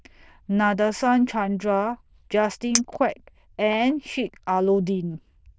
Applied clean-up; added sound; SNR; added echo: neural diffusion model UNIVERSE++.